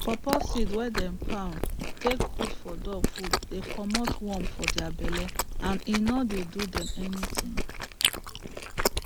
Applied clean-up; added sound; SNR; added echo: none; Chewing, mastication; -3 dB; none.